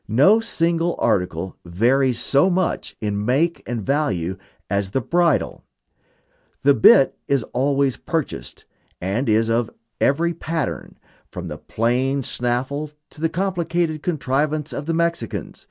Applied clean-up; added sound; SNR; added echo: none; none; none; none.